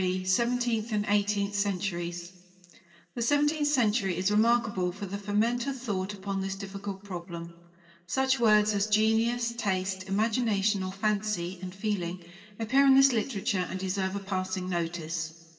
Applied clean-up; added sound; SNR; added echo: none; none; none; reverberation time 1.8 s.